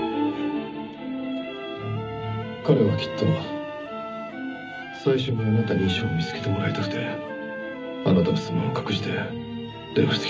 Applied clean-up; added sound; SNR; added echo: none; Wind instrument, woodwind instrument; 11 dB; reverberation time 0.4 s.